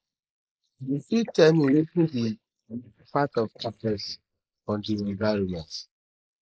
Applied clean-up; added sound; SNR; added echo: neural mask model Resemble Enhance denoiser.